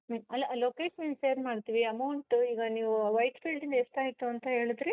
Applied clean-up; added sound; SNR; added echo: neural mask model DeepFilterNet 3.